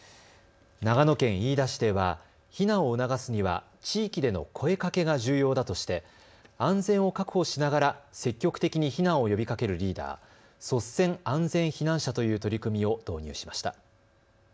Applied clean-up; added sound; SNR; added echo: none; none; none; none.